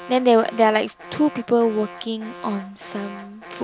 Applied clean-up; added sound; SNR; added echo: none; Alarm; 17 dB; none.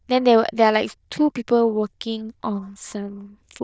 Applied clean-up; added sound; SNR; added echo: neural diffusion model UNIVERSE++.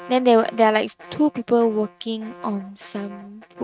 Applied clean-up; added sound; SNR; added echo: neural mask model RNNoise.